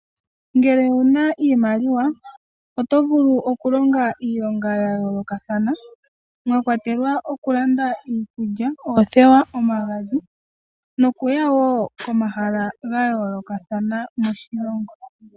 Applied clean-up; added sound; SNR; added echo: none; none; none; none.